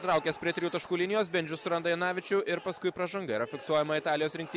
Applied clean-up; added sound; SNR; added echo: none; none; none; none.